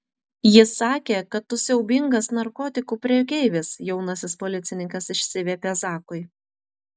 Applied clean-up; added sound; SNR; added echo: none; none; none; none.